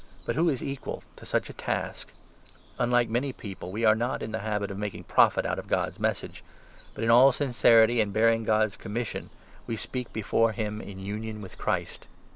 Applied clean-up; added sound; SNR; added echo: none; Bird vocalization, bird call, bird song; 18 dB; none.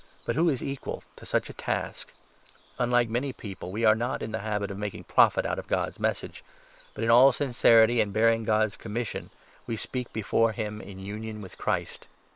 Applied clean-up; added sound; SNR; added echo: neural separator model SepFormer WHAM!.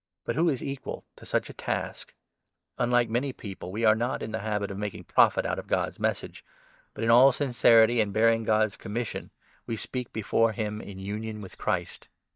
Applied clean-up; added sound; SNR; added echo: neural mask model DeepFilterNet 3.